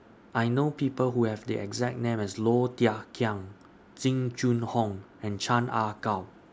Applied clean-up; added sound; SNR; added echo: none; none; none; none.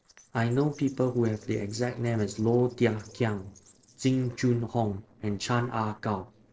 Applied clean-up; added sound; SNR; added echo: neural separator model SepFormer DNS4.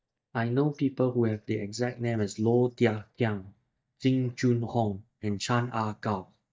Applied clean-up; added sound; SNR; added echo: neural mask model DeepFilterNet 3.